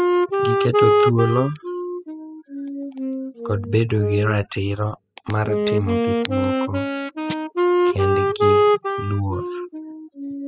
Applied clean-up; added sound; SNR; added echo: classical method spectral subtraction.